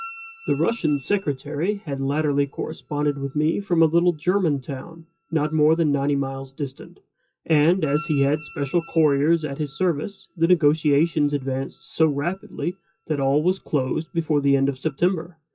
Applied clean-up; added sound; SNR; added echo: classical method WPE with log-MMSE.